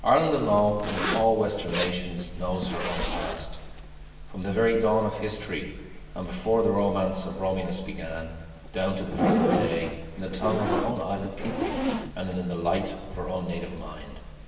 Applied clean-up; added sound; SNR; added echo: none; Zipper (clothing); 5 dB; reverberation time 1.2 s.